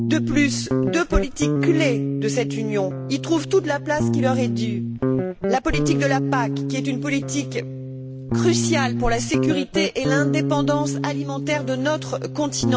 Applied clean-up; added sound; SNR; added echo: none; Guitar; 0 dB; none.